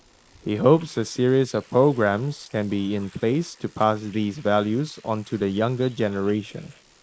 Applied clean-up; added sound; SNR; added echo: neural mask model Resemble Enhance denoiser.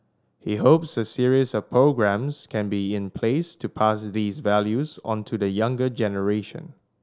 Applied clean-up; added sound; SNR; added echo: none; none; none; none.